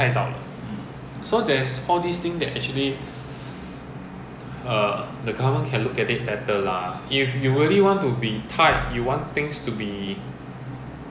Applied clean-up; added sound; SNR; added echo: none; none; none; none.